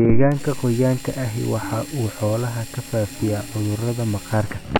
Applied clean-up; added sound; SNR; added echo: none; Drill + Bowed string instrument; 16 dB; none.